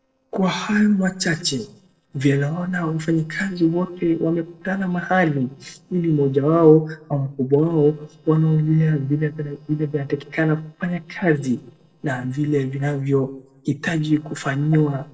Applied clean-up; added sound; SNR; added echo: neural separator model SepFormer DNS4.